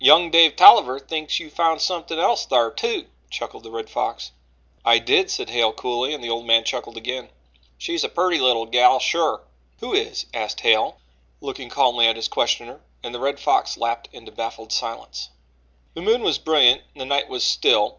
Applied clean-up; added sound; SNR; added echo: none; none; none; none.